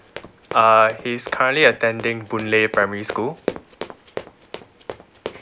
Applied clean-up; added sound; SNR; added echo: none; Run; 14 dB; none.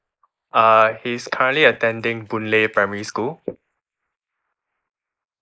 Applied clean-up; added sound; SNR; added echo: neural mask model Resemble Enhance denoiser.